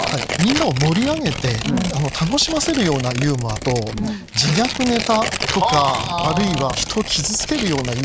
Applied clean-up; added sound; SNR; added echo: none; Tearing; 7 dB; none.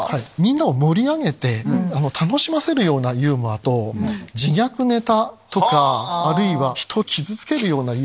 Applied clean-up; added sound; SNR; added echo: none; none; none; none.